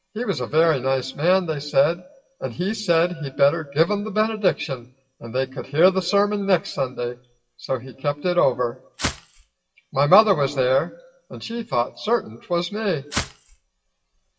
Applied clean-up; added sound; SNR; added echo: classical method WPE with log-MMSE.